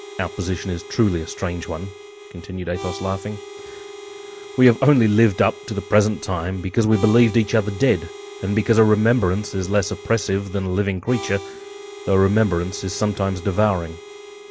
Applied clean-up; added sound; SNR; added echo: none; Harmonica; 16 dB; none.